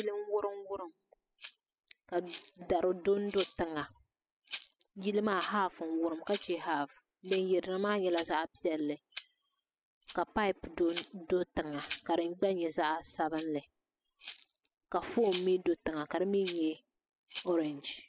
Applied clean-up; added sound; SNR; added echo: classical method spectral subtraction.